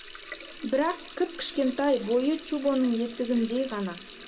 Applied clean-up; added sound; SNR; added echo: none; Water tap, faucet; 16 dB; reverberation time 1.6 s.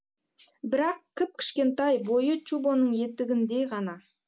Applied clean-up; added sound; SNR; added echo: none; none; none; none.